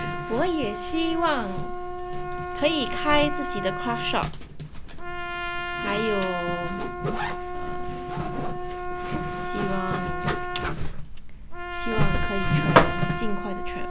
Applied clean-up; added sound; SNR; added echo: none; Trumpet + Zipper (clothing); -4 dB; none.